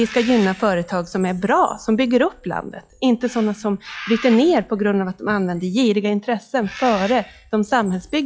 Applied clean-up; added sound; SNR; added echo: classical method log-MMSE.